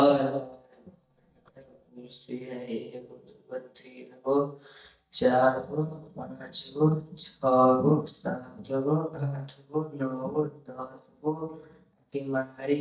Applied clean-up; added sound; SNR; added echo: neural mask model DeepFilterNet 3.